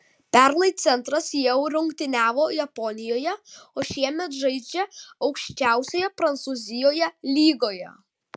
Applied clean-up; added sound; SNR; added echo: none; none; none; none.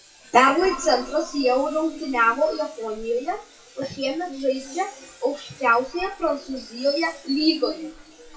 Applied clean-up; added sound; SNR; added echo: classical method WPE with log-MMSE.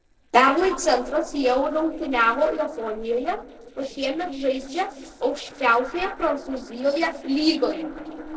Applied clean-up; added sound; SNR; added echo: neural separator model SepFormer DNS4.